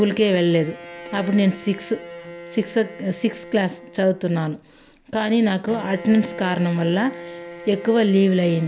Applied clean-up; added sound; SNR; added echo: none; Bowed string instrument; 16 dB; none.